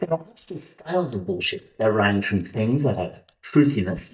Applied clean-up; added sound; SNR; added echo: neural mask model DeepFilterNet 3.